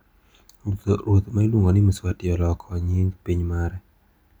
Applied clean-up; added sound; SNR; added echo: none; none; none; none.